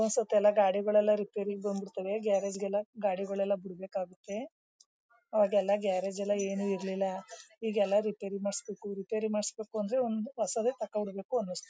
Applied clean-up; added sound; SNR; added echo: none; none; none; none.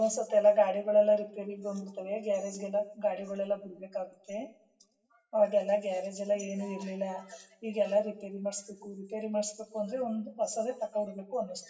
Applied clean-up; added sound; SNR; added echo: none; none; none; reverberation time 0.6 s.